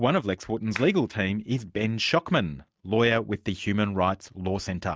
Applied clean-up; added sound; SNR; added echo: neural mask model RNNoise.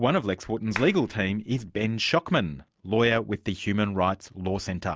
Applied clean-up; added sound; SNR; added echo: none; Clapping; 14 dB; none.